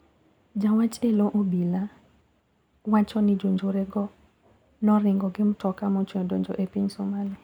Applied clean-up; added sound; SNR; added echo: none; none; none; none.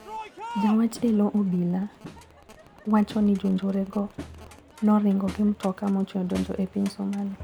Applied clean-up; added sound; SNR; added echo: none; Crowd; 16 dB; none.